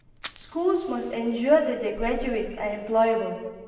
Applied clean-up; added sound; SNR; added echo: none; Fire; 16 dB; reverberation time 1.3 s.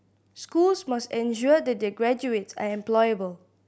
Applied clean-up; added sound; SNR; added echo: none; none; none; none.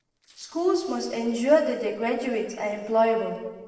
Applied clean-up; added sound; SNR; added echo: neural separator model SepFormer DNS4.